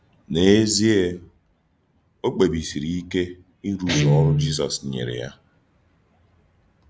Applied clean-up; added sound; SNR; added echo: none; Guitar; 4 dB; none.